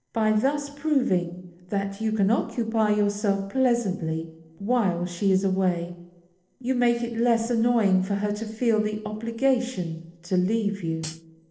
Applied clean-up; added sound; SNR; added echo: neural separator model SepFormer DNS4.